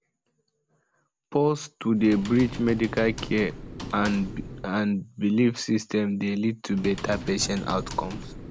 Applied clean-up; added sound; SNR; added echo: none; Typing; 13 dB; none.